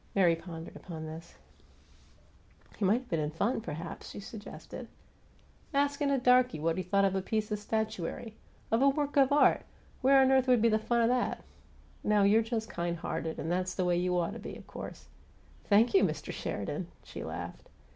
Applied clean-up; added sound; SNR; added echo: none; none; none; none.